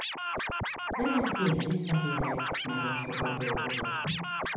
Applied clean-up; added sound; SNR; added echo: none; Scratching (performance technique); 0 dB; reverberation time 1.0 s.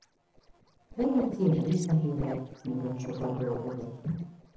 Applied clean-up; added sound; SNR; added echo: neural separator model SepFormer DNS4.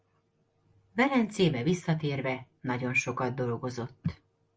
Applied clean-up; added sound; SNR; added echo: none; none; none; none.